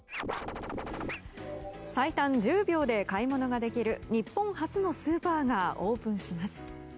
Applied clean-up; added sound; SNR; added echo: none; Scratching (performance technique); 6 dB; none.